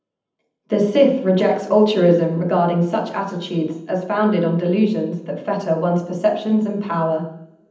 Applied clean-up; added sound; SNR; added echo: none; none; none; reverberation time 0.8 s.